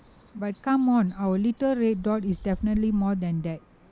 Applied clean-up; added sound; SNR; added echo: none; Bird; 18 dB; none.